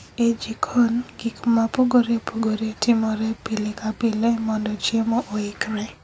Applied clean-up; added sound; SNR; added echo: none; none; none; none.